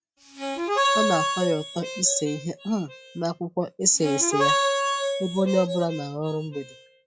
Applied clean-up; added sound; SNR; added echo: classical method log-MMSE.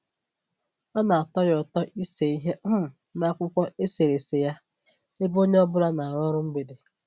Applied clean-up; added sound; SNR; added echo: none; none; none; none.